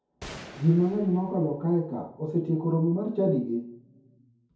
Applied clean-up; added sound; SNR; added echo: none; Gunshot, gunfire; 19 dB; reverberation time 0.6 s.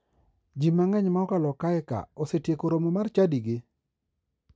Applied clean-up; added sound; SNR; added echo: none; none; none; none.